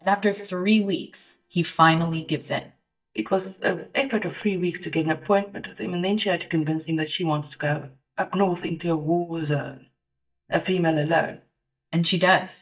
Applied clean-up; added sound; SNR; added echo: neural mask model DeepFilterNet 3.